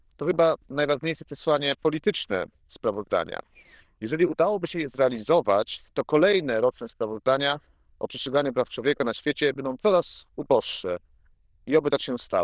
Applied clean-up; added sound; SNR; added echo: neural diffusion model UNIVERSE++.